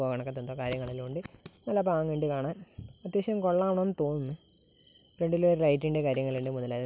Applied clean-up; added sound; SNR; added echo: none; none; none; none.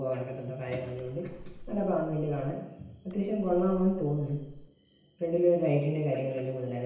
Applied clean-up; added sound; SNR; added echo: none; Splash, splatter; 16 dB; reverberation time 0.9 s.